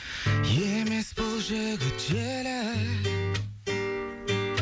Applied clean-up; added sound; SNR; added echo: none; none; none; none.